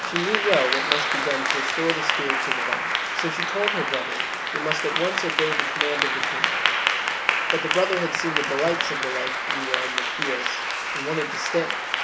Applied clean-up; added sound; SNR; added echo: none; Applause / Clapping; -4 dB; reverberation time 0.3 s.